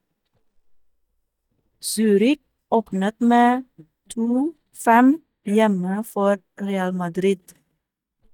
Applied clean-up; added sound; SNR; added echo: neural mask model DeepFilterNet 3.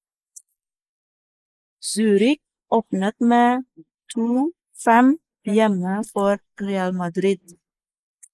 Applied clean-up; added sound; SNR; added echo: neural mask model Resemble Enhance denoiser.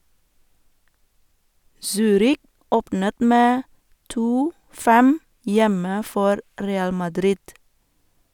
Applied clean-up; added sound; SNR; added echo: none; none; none; none.